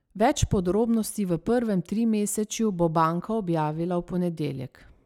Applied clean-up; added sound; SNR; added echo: none; none; none; none.